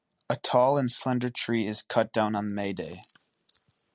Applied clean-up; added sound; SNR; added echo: none; none; none; none.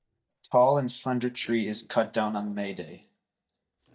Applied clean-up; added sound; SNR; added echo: neural mask model DeepFilterNet 3.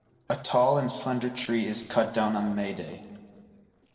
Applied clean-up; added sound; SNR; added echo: neural separator model SepFormer DNS4.